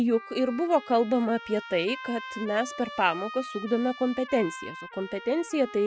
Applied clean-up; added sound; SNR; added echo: classical method spectral subtraction.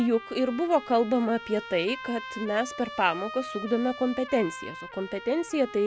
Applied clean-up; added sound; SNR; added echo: none; Trumpet; 13 dB; none.